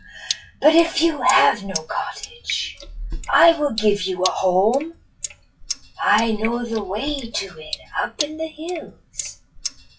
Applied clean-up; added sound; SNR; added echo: classical method WPE with log-MMSE.